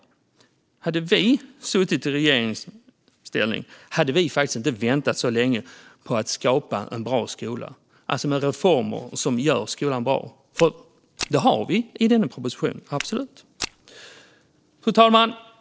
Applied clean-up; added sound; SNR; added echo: neural separator model SepFormer DNS4.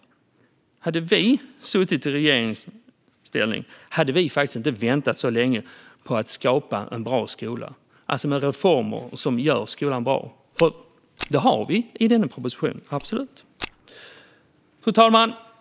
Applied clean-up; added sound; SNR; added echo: neural mask model Resemble Enhance denoiser.